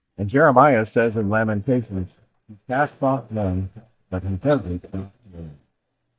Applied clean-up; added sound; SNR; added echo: neural mask model DeepFilterNet 3.